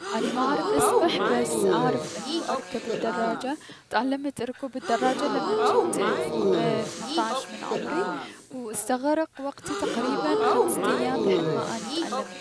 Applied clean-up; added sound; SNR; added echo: none; Crowd / Gasp; -3 dB; none.